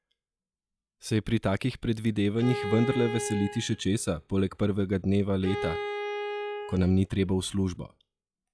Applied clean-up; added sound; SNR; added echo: classical method log-MMSE.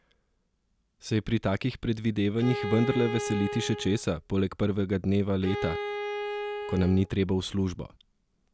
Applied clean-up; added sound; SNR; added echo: none; Bowed string instrument; 7 dB; none.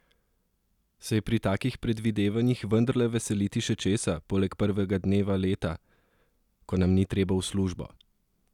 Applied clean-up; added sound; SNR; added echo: none; none; none; none.